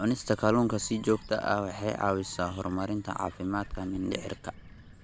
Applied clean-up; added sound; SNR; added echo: none; Bird; 18 dB; none.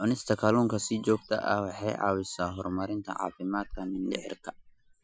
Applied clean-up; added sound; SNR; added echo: classical method Wiener filter.